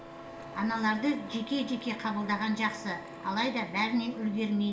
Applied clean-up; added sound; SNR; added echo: none; Printer; 13 dB; reverberation time 0.4 s.